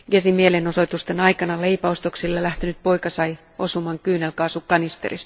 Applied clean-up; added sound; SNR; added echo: none; none; none; none.